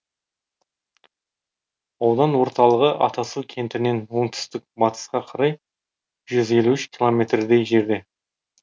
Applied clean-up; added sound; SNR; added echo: none; none; none; none.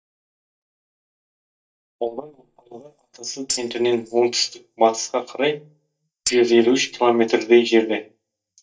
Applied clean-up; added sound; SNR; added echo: neural mask model DeepFilterNet 3.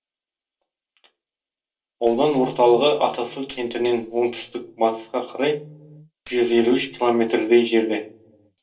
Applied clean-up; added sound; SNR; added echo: neural separator model SepFormer DNS4.